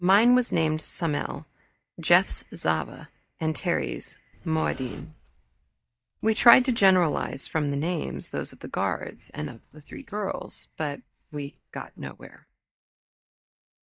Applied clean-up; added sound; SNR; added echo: neural mask model DeepFilterNet 3.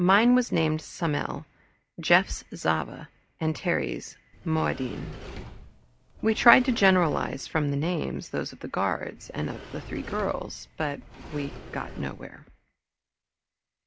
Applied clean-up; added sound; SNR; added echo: none; Sliding door; 14 dB; none.